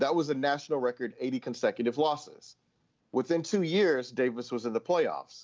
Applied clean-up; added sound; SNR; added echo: none; none; none; none.